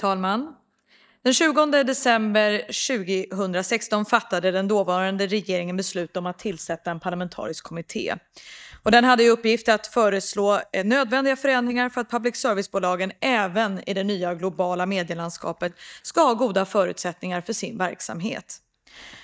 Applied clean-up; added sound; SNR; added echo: neural mask model DeepFilterNet 3.